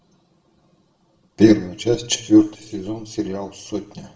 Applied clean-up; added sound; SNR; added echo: none; none; none; reverberation time 0.7 s.